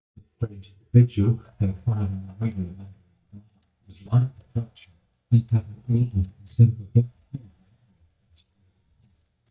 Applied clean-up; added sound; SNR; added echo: neural mask model DeepFilterNet 3.